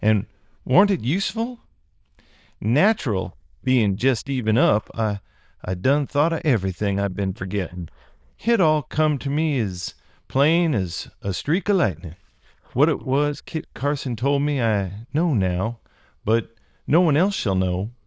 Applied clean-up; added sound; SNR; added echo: neural diffusion model UNIVERSE++.